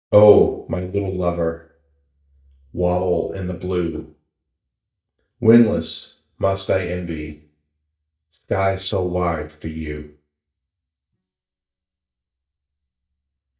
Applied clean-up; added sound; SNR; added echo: neural mask model DeepFilterNet 3.